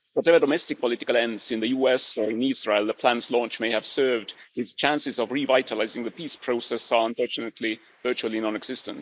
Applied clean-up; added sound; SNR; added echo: neural mask model Resemble Enhance denoiser.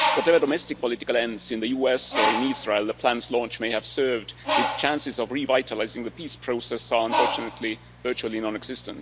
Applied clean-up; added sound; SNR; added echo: none; Bird; 5 dB; none.